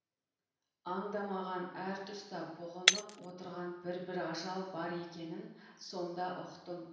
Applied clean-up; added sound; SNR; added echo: none; Shatter; -3 dB; reverberation time 0.9 s.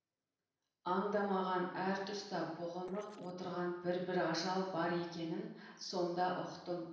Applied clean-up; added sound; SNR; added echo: neural separator model SepFormer DNS4.